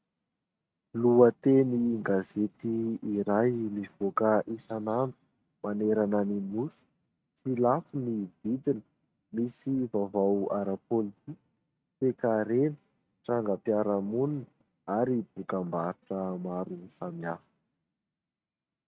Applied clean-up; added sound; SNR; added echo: neural mask model RNNoise.